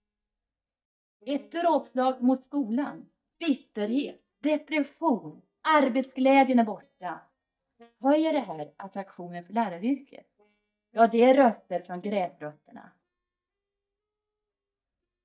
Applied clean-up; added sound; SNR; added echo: neural mask model DeepFilterNet 3.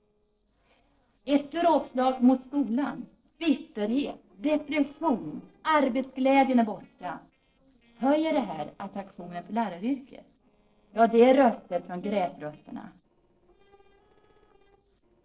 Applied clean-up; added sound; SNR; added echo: neural separator model SepFormer DNS4.